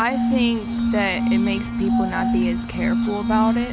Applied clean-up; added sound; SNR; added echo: none; Glass; -4 dB; none.